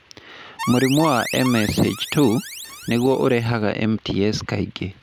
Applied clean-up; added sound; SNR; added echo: none; Alarm; 10 dB; none.